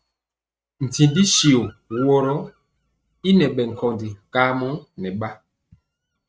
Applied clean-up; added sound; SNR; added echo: neural mask model RNNoise.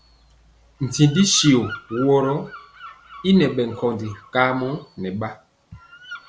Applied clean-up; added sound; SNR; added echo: none; Bird vocalization, bird call, bird song; 19 dB; none.